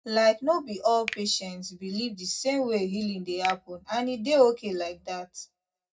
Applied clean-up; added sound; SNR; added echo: none; Finger snapping; 17 dB; reverberation time 0.4 s.